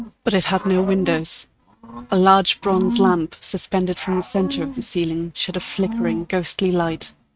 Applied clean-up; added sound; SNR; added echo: neural mask model RNNoise.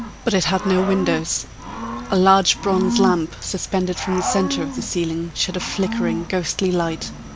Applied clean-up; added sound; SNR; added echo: none; Cricket / Growling; 7 dB; none.